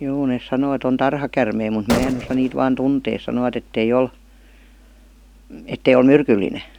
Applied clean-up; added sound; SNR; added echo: none; Gunshot, gunfire; 11 dB; none.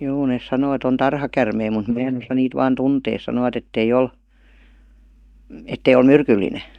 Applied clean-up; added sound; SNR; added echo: neural mask model DeepFilterNet 3.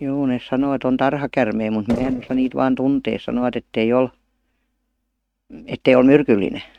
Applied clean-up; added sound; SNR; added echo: neural mask model RNNoise.